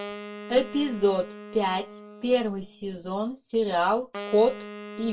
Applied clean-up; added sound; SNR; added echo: none; Wind instrument, woodwind instrument; 14 dB; reverberation time 0.1 s.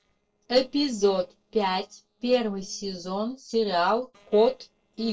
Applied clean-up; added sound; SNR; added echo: neural separator model SepFormer DNS4.